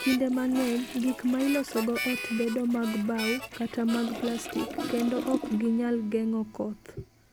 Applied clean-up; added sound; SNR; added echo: none; Harmonica + Toilet flush; 9 dB; none.